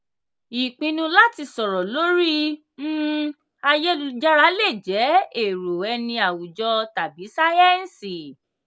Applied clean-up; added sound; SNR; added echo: none; none; none; none.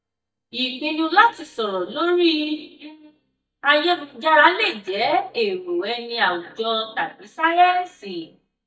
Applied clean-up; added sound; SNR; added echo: neural mask model DeepFilterNet 3.